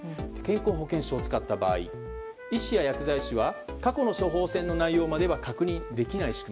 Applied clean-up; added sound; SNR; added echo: none; Wind instrument, woodwind instrument; 14 dB; none.